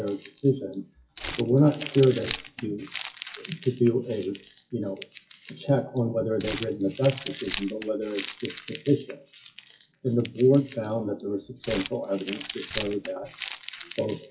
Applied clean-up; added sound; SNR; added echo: classical method WPE with log-MMSE.